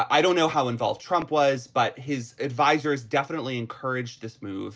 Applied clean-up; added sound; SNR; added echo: none; none; none; none.